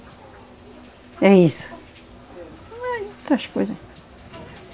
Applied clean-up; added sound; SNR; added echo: none; none; none; none.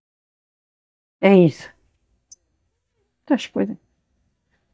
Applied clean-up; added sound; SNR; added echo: neural mask model DeepFilterNet 3.